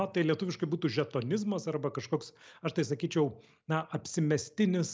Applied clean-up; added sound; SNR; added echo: none; none; none; none.